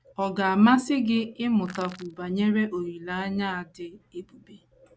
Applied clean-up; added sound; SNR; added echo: none; Crushing; 19 dB; none.